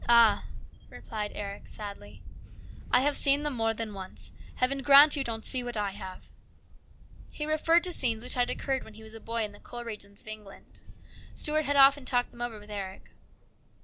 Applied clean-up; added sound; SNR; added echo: none; Camera; 14 dB; none.